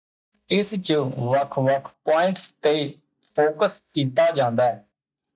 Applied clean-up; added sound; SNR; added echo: neural mask model DeepFilterNet 3.